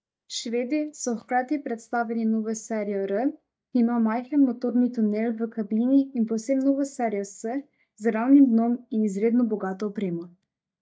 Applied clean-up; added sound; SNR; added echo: neural mask model DeepFilterNet 3.